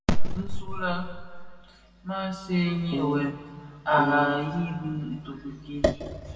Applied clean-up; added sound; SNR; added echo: none; Piano; 3 dB; reverberation time 1.7 s.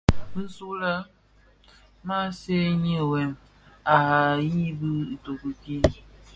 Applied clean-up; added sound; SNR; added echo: none; none; none; none.